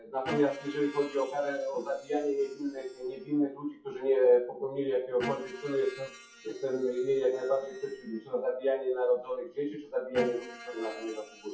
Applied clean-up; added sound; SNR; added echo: classical method WPE with log-MMSE.